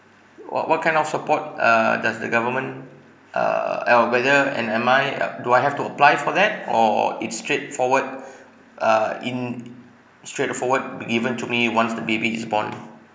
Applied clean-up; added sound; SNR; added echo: none; none; none; none.